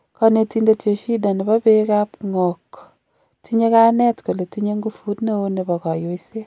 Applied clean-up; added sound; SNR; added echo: none; none; none; none.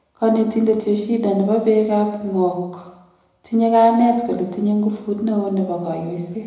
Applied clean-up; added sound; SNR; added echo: none; none; none; reverberation time 0.9 s.